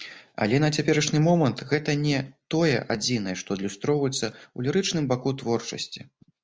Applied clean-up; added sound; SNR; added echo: none; none; none; none.